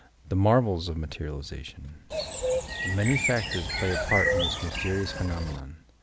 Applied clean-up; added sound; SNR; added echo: none; Bird; 1 dB; none.